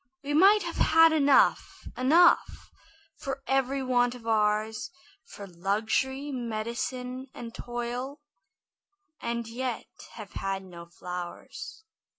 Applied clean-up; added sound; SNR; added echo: none; none; none; none.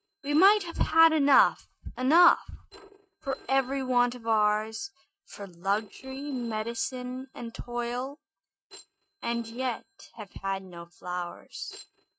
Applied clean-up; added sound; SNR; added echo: neural mask model RNNoise.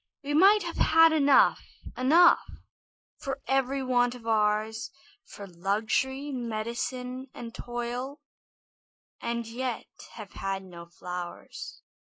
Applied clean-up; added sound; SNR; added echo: neural mask model Resemble Enhance denoiser.